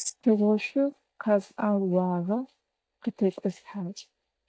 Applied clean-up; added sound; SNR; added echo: neural mask model DeepFilterNet 3.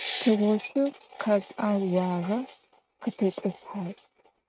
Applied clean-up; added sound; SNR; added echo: neural mask model RNNoise.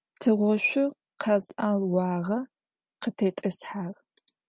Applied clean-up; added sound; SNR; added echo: none; none; none; none.